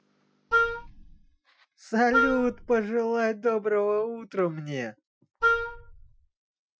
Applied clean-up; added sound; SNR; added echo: classical method Wiener filter.